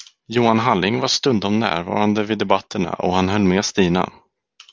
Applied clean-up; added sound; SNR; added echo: none; none; none; none.